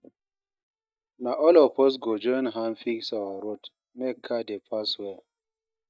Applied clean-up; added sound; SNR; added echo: neural mask model DeepFilterNet 3.